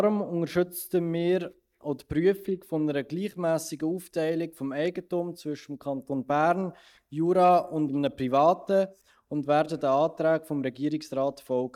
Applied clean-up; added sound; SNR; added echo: neural mask model DeepFilterNet 3.